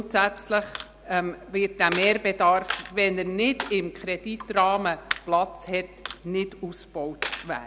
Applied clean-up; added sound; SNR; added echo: none; Coin (dropping); 11 dB; none.